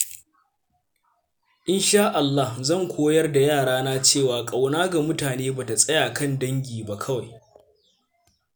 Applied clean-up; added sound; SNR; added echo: none; none; none; none.